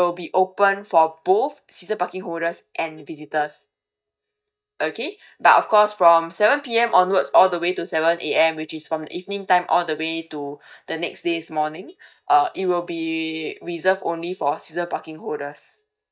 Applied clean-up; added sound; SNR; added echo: neural mask model DeepFilterNet 3.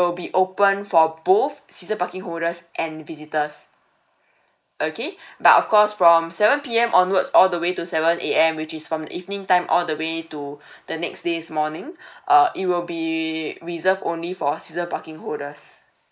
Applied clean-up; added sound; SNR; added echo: neural mask model Resemble Enhance denoiser.